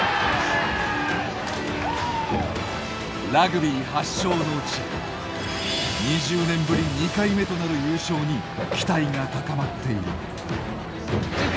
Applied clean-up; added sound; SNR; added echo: none; Buzz; 11 dB; none.